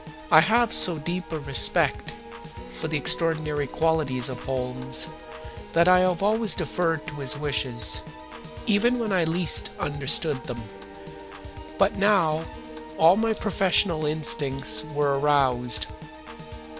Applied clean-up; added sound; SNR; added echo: none; Piano / Organ; 12 dB; none.